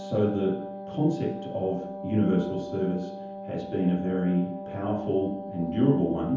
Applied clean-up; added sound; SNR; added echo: none; Wind instrument, woodwind instrument; 10 dB; reverberation time 0.7 s.